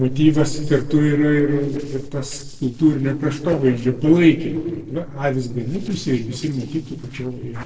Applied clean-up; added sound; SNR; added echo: neural separator model SepFormer DNS4.